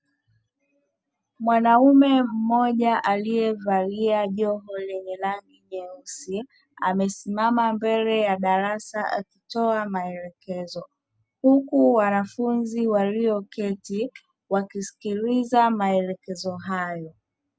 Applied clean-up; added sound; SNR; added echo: none; none; none; none.